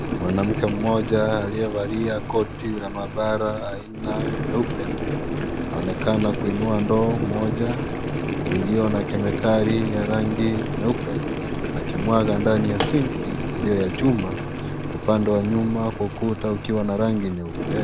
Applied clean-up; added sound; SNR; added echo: none; Boiling; 3 dB; none.